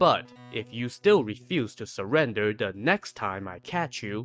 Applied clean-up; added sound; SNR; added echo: neural mask model RNNoise.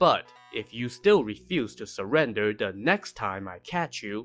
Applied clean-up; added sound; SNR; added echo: classical method log-MMSE.